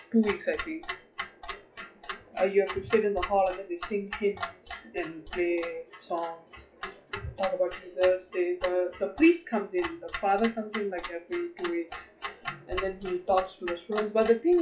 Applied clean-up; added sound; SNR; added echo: classical method log-MMSE.